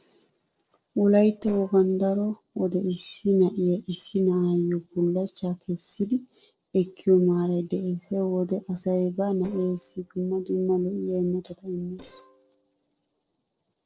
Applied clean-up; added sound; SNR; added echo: neural separator model SepFormer DNS4.